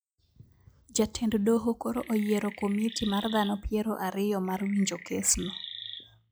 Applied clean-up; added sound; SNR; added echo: classical method log-MMSE.